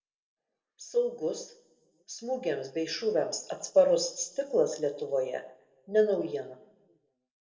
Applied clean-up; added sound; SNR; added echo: none; none; none; reverberation time 0.5 s.